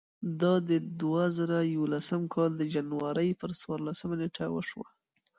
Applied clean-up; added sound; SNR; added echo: none; none; none; none.